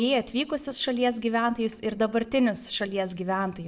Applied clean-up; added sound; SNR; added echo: neural separator model SepFormer DNS4.